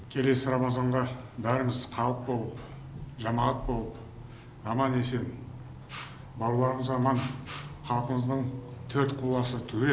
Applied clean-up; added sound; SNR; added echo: none; none; none; none.